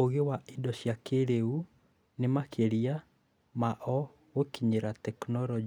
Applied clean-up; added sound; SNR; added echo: none; none; none; none.